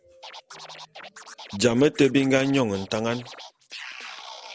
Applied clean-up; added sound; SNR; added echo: none; Scratching (performance technique); 17 dB; none.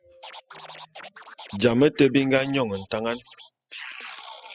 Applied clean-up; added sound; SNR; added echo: classical method spectral subtraction.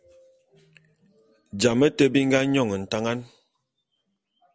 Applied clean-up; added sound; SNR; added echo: none; none; none; none.